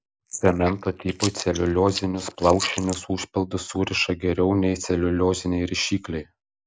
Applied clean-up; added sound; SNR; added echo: neural mask model Resemble Enhance denoiser.